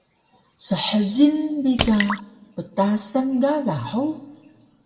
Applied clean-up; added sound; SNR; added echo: none; Drip / Splash, splatter; 8 dB; reverberation time 1.0 s.